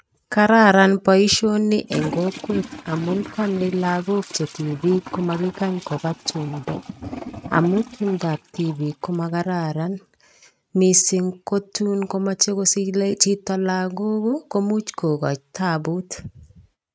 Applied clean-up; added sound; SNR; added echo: neural mask model RNNoise.